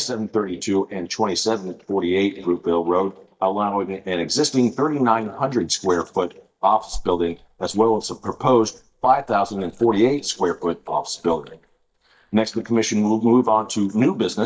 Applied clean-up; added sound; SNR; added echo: neural mask model DeepFilterNet 3.